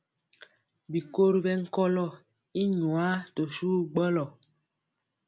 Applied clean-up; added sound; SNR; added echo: none; none; none; none.